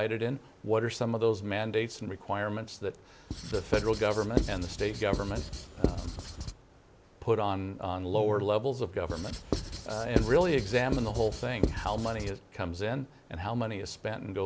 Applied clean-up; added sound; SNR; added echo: none; Writing; 3 dB; none.